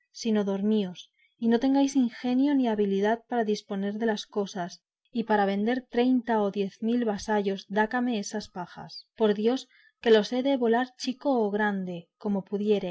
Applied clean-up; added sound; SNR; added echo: none; none; none; none.